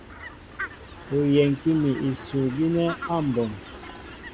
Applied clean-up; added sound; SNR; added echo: none; Fowl; 13 dB; none.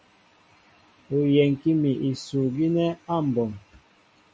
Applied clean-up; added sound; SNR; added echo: none; none; none; none.